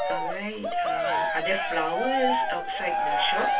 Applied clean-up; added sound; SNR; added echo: none; Cheering; -4 dB; reverberation time 0.2 s.